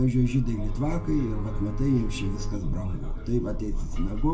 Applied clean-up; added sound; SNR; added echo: none; Bowed string instrument; 13 dB; reverberation time 0.2 s.